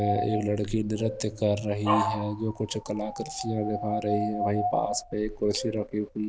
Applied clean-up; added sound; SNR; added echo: none; Dog; 5 dB; none.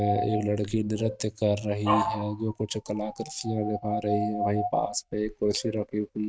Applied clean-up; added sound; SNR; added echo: neural mask model RNNoise.